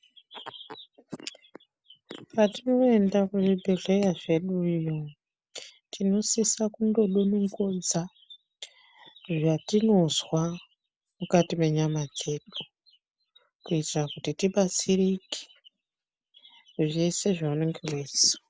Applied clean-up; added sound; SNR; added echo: none; none; none; none.